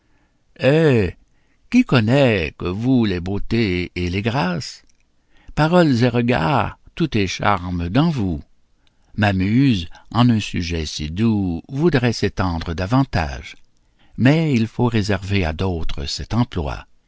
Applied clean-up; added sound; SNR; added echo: none; none; none; none.